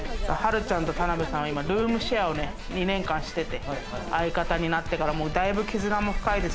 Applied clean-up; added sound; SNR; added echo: none; Gull, seagull; 7 dB; none.